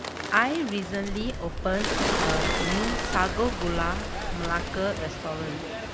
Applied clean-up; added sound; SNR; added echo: none; Cat + Bird; 0 dB; none.